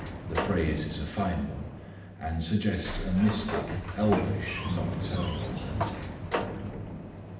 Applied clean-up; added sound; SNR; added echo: none; Sliding door; 3 dB; reverberation time 0.8 s.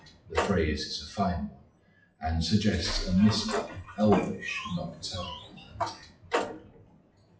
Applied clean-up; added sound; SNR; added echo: classical method WPE with log-MMSE.